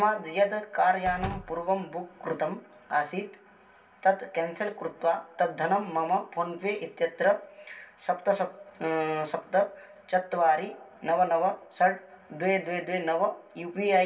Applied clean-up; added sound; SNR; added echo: none; Slam; 15 dB; reverberation time 0.3 s.